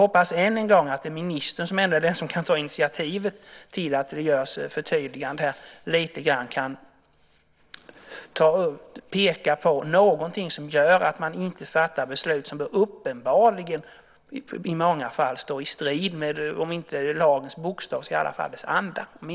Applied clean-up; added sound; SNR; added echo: none; none; none; none.